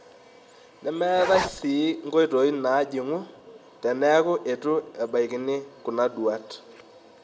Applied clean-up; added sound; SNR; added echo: none; Zipper (clothing); 4 dB; reverberation time 1.3 s.